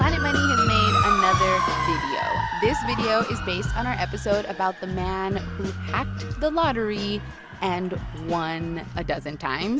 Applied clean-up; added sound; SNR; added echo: none; Motor vehicle (road) / Siren; 3 dB; none.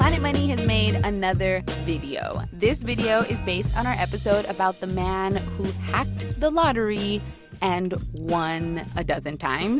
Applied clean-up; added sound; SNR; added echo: none; none; none; none.